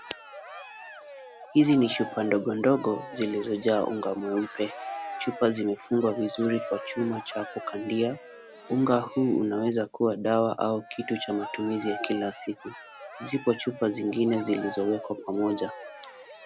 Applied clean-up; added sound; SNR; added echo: none; Cheering; 13 dB; none.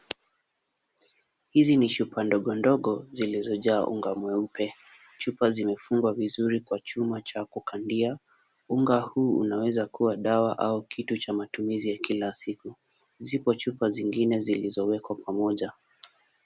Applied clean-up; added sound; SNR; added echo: none; none; none; none.